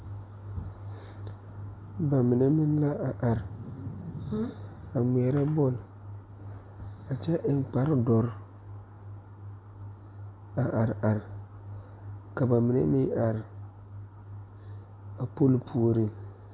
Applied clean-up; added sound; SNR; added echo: none; none; none; none.